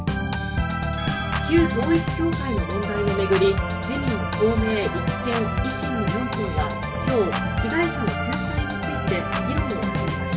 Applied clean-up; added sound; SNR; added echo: none; Organ; -1 dB; reverberation time 0.2 s.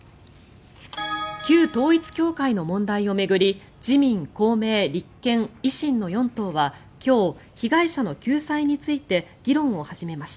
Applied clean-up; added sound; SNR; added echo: none; none; none; none.